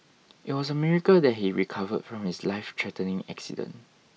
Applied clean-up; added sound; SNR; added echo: none; none; none; none.